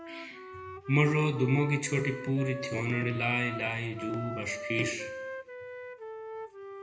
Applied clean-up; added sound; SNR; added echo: none; Wind instrument, woodwind instrument; 10 dB; reverberation time 0.8 s.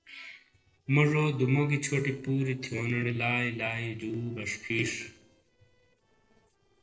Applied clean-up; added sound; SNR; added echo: neural separator model SepFormer DNS4.